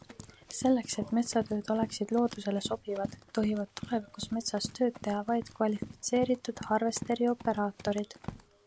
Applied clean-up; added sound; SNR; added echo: none; Run; 14 dB; none.